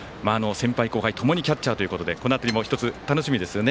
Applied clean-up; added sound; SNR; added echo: none; none; none; none.